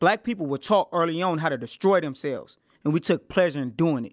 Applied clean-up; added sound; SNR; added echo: none; none; none; none.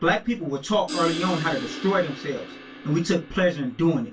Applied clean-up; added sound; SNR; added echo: none; Crash cymbal; 12 dB; reverberation time 0.1 s.